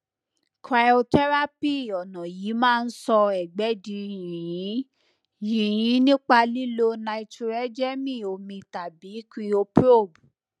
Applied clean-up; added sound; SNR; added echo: none; none; none; none.